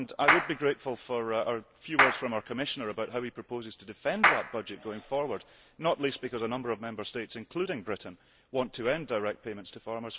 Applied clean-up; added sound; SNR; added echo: none; Clapping; -2 dB; none.